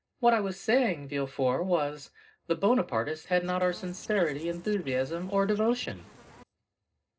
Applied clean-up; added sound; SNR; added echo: neural separator model SepFormer DNS4.